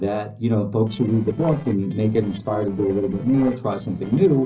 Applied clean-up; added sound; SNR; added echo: neural separator model SepFormer DNS4.